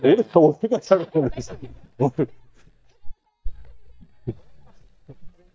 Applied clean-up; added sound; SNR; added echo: neural mask model DeepFilterNet 3.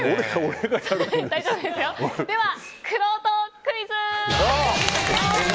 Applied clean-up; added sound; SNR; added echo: none; none; none; none.